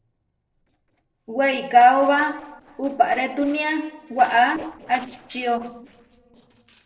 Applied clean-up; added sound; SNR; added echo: neural separator model SepFormer DNS4.